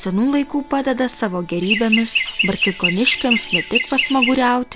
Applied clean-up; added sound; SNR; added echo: none; Chirp, tweet; 1 dB; none.